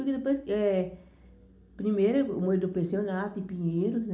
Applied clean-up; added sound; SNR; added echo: none; none; none; reverberation time 0.4 s.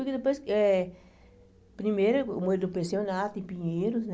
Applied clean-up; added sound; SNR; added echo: none; none; none; none.